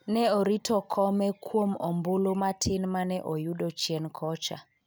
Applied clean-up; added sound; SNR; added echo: none; none; none; none.